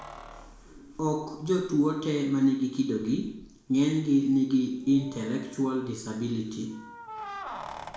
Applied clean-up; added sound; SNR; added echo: none; Keys jangling; 18 dB; reverberation time 0.6 s.